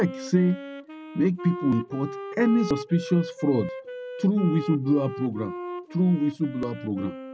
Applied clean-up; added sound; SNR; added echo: none; Wind instrument, woodwind instrument; 11 dB; none.